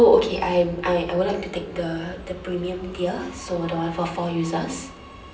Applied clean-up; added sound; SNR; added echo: none; Subway, metro, underground; 17 dB; reverberation time 0.6 s.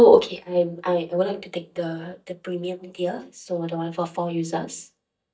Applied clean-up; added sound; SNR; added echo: neural mask model DeepFilterNet 3.